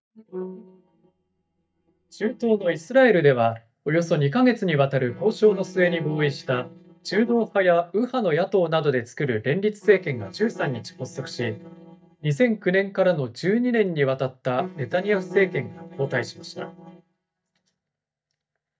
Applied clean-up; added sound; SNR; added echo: neural mask model DeepFilterNet 3.